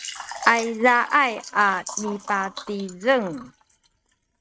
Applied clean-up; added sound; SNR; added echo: neural mask model RNNoise.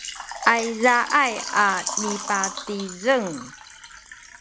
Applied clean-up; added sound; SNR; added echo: none; Water / Liquid; 9 dB; none.